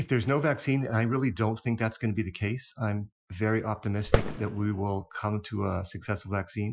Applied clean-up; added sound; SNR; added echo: classical method Wiener filter.